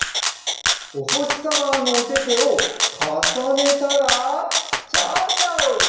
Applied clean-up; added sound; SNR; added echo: none; Rattle (instrument); 0 dB; reverberation time 1.0 s.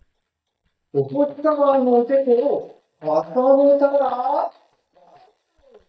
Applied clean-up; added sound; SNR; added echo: neural mask model DeepFilterNet 3.